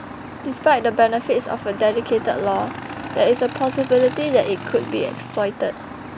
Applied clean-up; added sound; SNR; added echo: none; Motorcycle / Engine; 12 dB; none.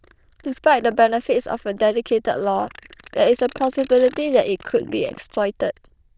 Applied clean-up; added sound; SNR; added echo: neural diffusion model UNIVERSE++.